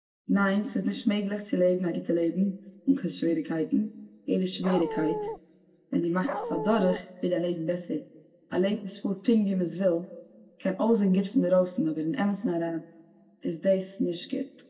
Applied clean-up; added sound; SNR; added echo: none; Dog; 5 dB; reverberation time 0.9 s.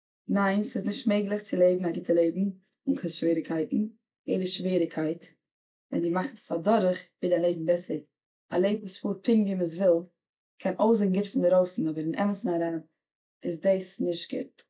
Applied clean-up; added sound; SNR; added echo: none; none; none; none.